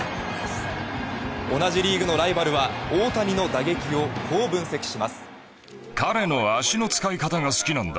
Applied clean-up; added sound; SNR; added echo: none; none; none; none.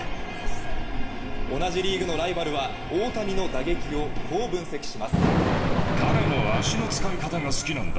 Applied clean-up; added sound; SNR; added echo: none; Thunder / Rain; -3 dB; reverberation time 2.5 s.